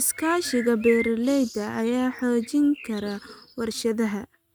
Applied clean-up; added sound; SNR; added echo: neural mask model RNNoise.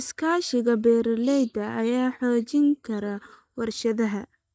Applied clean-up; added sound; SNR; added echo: neural mask model DeepFilterNet 3.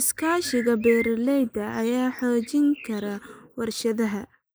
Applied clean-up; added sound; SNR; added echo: neural mask model Resemble Enhance denoiser.